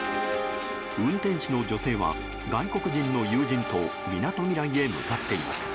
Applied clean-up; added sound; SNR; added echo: none; Stream; 18 dB; none.